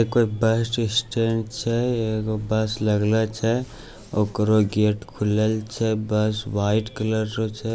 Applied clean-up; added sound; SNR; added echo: none; none; none; none.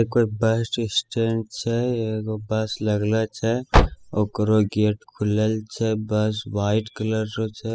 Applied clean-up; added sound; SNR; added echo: classical method spectral subtraction.